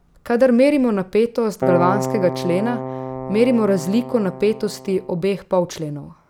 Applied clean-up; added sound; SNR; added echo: none; Keyboard (musical); 7 dB; none.